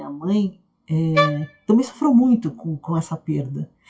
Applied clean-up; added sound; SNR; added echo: classical method WPE with log-MMSE.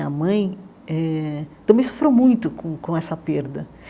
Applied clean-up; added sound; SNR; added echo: none; none; none; none.